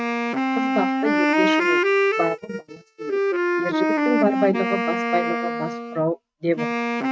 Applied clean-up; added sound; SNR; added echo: neural mask model RNNoise.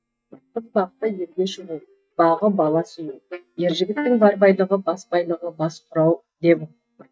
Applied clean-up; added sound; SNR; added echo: neural mask model DeepFilterNet 3.